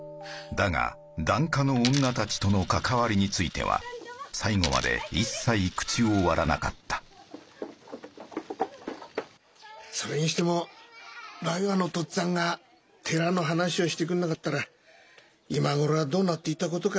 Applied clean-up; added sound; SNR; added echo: none; Coin (dropping); 12 dB; none.